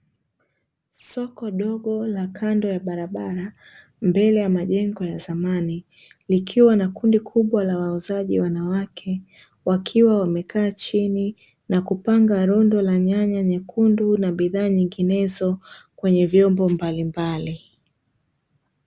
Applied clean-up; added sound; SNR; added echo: none; none; none; none.